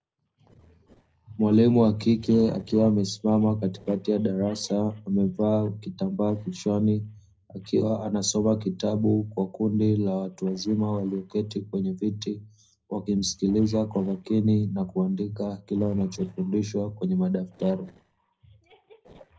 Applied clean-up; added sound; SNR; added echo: neural separator model SepFormer DNS4.